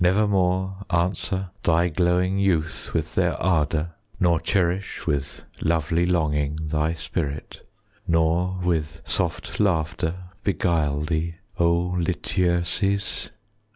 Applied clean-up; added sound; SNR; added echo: none; none; none; none.